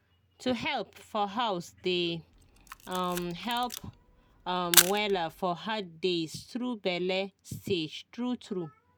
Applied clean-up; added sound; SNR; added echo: none; Camera; -1 dB; none.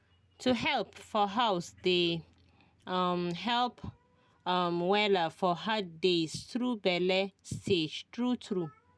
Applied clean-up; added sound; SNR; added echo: none; none; none; none.